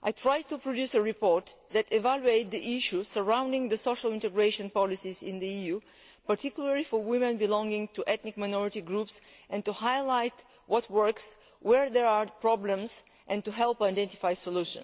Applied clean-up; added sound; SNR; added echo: none; none; none; none.